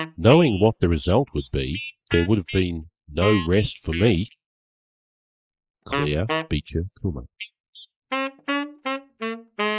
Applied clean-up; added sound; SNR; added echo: neural mask model Resemble Enhance denoiser.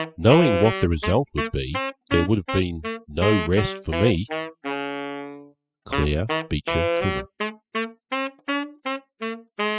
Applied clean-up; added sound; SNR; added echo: classical method spectral subtraction.